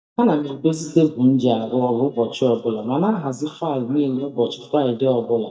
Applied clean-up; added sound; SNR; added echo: neural mask model DeepFilterNet 3.